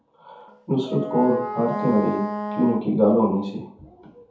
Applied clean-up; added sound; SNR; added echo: none; Wind instrument, woodwind instrument; 8 dB; reverberation time 0.5 s.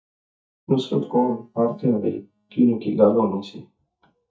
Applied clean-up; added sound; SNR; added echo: neural mask model DeepFilterNet 3.